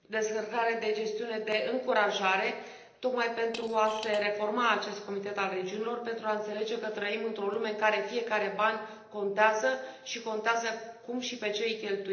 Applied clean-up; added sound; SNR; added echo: neural separator model SepFormer DNS4.